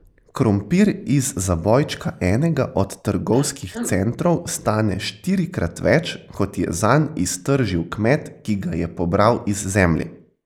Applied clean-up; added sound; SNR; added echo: neural mask model Resemble Enhance denoiser.